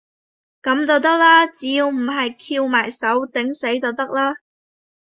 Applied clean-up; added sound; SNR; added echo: none; none; none; none.